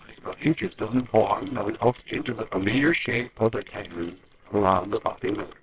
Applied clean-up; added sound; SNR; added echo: neural separator model SepFormer WHAMR!.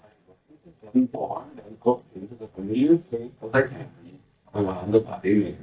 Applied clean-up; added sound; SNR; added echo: neural mask model DeepFilterNet 3.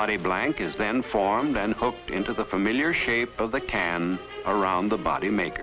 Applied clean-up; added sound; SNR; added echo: none; none; none; none.